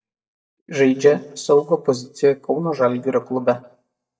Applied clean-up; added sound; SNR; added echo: neural mask model DeepFilterNet 3.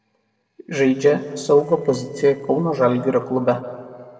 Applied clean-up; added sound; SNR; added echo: neural separator model SepFormer DNS4.